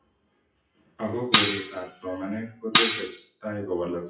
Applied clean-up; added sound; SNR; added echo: classical method WPE with log-MMSE.